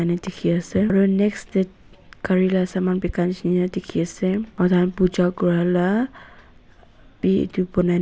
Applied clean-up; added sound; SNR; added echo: none; none; none; none.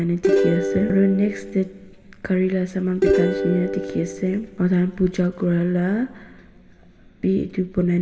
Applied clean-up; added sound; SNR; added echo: none; Plucked string instrument; 1 dB; reverberation time 2.0 s.